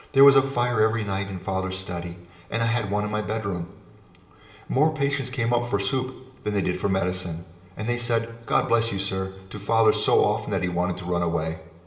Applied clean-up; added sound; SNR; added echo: none; none; none; reverberation time 1.2 s.